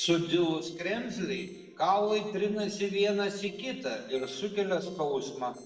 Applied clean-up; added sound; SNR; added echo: neural separator model SepFormer DNS4.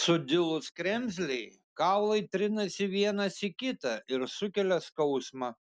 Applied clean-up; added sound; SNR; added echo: none; none; none; none.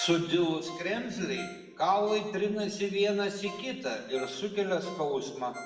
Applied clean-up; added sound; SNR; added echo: none; Ringtone; 18 dB; reverberation time 1.1 s.